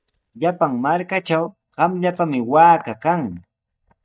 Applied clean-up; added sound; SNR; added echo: neural mask model DeepFilterNet 3.